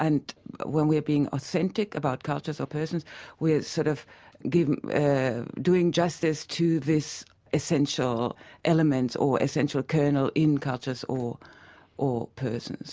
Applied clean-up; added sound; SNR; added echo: none; none; none; none.